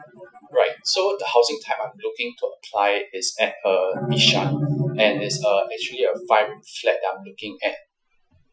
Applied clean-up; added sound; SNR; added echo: classical method Wiener filter.